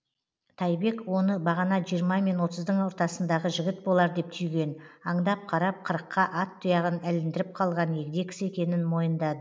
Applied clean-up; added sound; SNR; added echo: none; none; none; none.